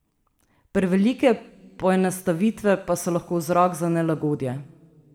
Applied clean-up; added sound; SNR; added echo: none; none; none; reverberation time 1.1 s.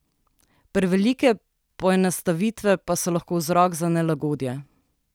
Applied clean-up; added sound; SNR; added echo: none; none; none; none.